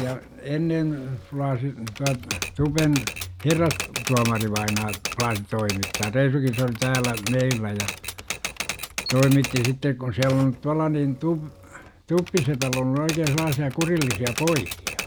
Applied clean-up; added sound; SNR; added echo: none; Typewriter; 9 dB; none.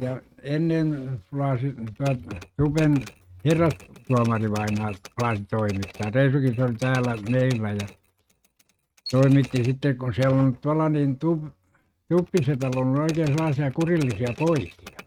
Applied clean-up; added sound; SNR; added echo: neural mask model RNNoise.